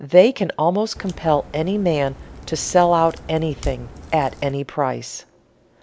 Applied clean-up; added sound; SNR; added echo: none; Crack; 18 dB; none.